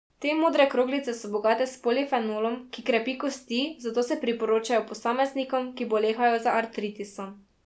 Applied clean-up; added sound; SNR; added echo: none; none; none; none.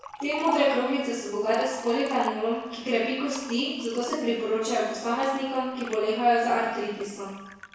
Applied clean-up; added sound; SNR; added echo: none; Liquid; 14 dB; reverberation time 1.0 s.